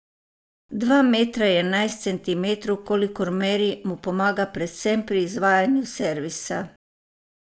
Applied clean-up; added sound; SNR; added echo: none; none; none; none.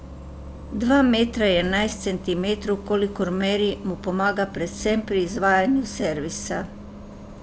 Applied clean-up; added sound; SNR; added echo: none; Bus; 13 dB; none.